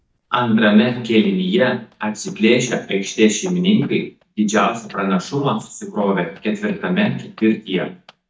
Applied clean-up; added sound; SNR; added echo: neural mask model DeepFilterNet 3.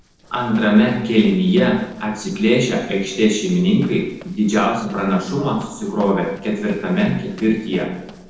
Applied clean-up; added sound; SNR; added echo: neural separator model SepFormer DNS4.